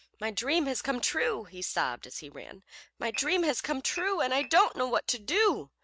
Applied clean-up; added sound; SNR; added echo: neural mask model RNNoise.